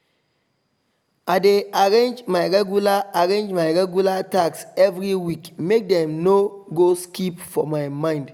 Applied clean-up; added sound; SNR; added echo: none; none; none; none.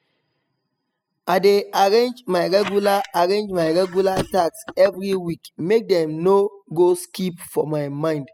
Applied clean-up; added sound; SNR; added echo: classical method spectral subtraction.